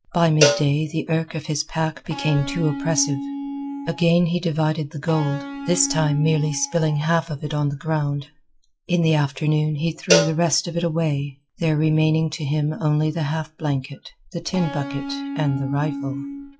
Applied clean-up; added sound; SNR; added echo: classical method log-MMSE.